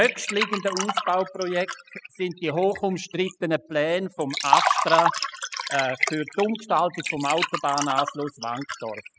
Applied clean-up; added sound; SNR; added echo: classical method spectral subtraction.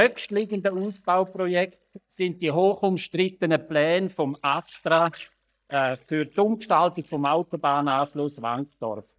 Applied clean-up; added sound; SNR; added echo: neural mask model DeepFilterNet 3.